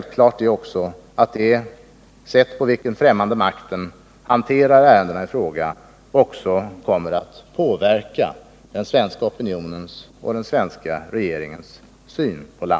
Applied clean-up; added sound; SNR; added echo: none; none; none; none.